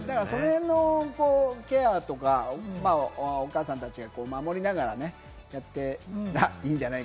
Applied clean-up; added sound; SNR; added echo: none; none; none; none.